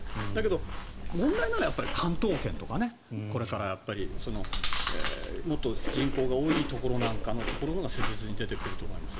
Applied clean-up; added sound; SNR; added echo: none; Chewing, mastication; -1 dB; none.